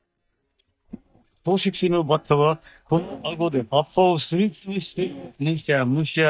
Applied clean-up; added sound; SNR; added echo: neural mask model DeepFilterNet 3.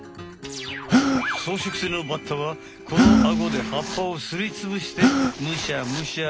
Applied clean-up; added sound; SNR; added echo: none; Gasp + Bowed string instrument; -4 dB; none.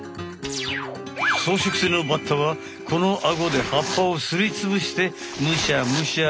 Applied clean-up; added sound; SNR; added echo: none; none; none; none.